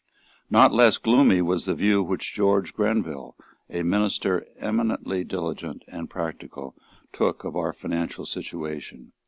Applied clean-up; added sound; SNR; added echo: none; none; none; none.